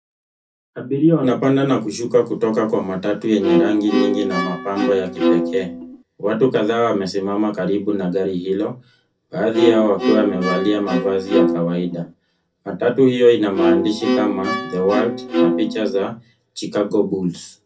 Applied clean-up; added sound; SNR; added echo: none; Bowed string instrument; 1 dB; reverberation time 0.3 s.